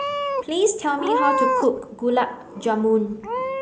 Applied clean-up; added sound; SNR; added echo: none; Meow / Purr; 3 dB; none.